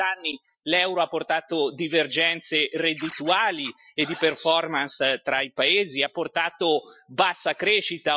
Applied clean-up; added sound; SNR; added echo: classical method Wiener filter.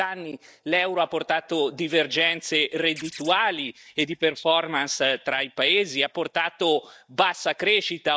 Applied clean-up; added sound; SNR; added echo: neural mask model DeepFilterNet 3.